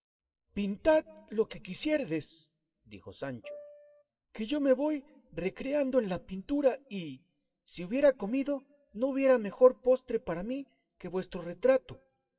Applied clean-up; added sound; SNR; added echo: classical method WPE with log-MMSE.